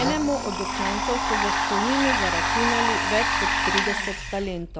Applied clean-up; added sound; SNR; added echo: none; Domestic sounds, home sounds; -4 dB; none.